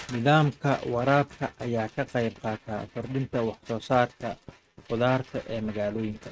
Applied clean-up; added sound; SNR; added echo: neural mask model RNNoise.